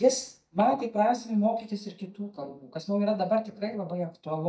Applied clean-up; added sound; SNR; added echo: neural mask model DeepFilterNet 3.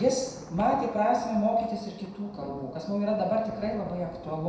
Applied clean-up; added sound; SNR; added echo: none; Thunder; 16 dB; reverberation time 0.7 s.